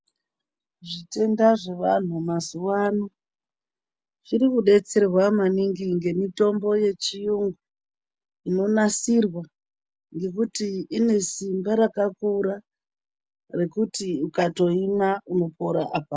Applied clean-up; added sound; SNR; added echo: none; none; none; none.